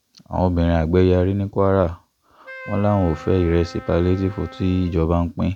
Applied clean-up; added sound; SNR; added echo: none; Wind instrument, woodwind instrument; 20 dB; none.